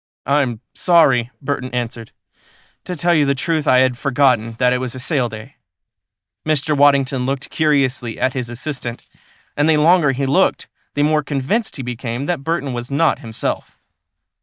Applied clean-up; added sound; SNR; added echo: neural mask model DeepFilterNet 3.